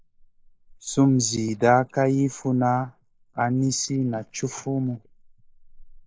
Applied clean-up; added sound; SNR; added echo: neural mask model Resemble Enhance denoiser.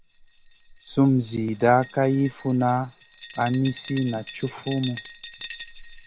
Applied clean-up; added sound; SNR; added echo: none; Glass; 12 dB; none.